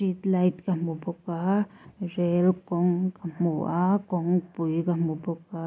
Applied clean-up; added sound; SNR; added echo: none; none; none; none.